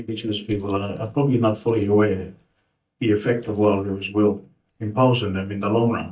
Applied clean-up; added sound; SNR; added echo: neural mask model DeepFilterNet 3.